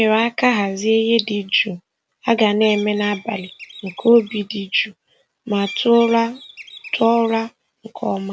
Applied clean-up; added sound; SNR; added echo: none; Bird; 17 dB; none.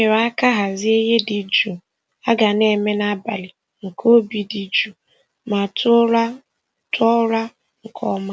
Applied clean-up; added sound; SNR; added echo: none; none; none; none.